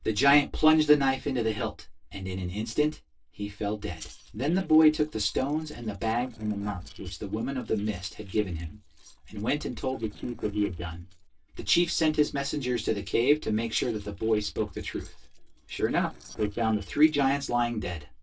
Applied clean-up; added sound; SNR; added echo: neural separator model SepFormer DNS4.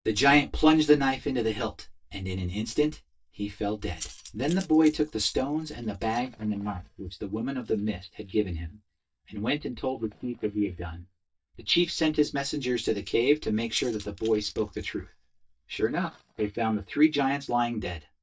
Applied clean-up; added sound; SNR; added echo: neural mask model DeepFilterNet 3.